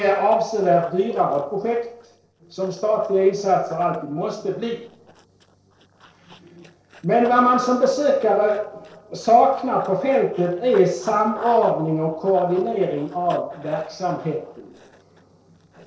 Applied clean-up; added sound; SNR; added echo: neural separator model SepFormer DNS4.